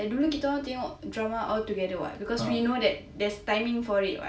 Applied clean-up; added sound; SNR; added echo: none; none; none; reverberation time 0.2 s.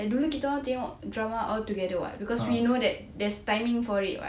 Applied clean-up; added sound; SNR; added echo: none; none; none; none.